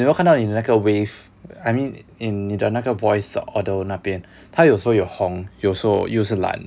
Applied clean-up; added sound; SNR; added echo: none; none; none; none.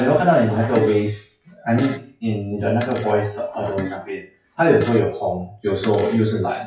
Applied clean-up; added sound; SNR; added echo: classical method WPE with log-MMSE.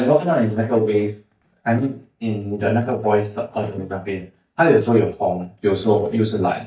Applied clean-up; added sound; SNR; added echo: neural mask model DeepFilterNet 3.